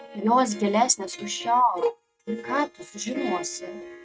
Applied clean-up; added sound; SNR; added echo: neural mask model RNNoise.